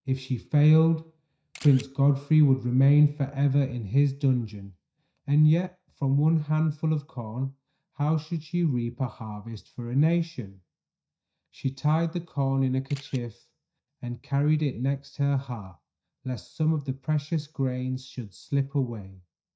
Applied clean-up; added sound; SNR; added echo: neural mask model DeepFilterNet 3.